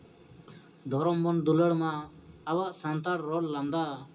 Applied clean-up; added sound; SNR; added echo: none; none; none; reverberation time 0.2 s.